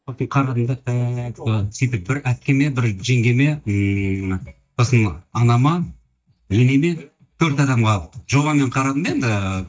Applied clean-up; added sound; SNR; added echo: neural mask model DeepFilterNet 3.